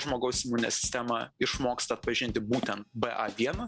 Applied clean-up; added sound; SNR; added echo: none; Drum kit; 14 dB; none.